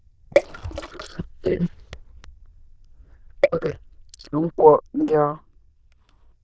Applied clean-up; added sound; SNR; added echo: neural diffusion model UNIVERSE++.